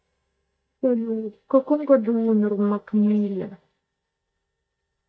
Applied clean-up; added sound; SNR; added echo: neural mask model DeepFilterNet 3.